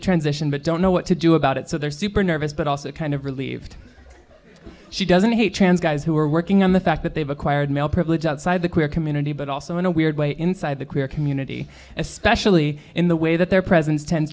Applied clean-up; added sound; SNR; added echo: none; none; none; none.